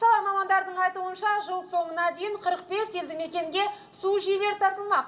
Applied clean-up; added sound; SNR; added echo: none; none; none; reverberation time 1.6 s.